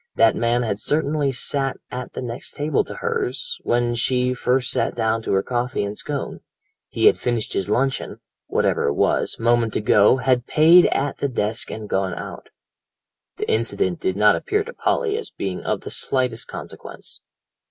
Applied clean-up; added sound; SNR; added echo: none; none; none; none.